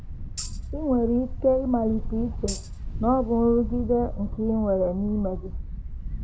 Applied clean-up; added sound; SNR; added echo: none; Wind + Tambourine; 6 dB; none.